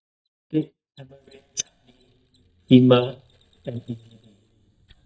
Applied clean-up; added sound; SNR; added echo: neural mask model DeepFilterNet 3.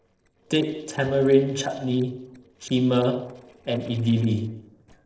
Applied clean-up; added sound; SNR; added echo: neural separator model SepFormer DNS4.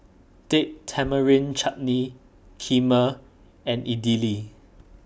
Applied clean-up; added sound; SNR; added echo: none; none; none; none.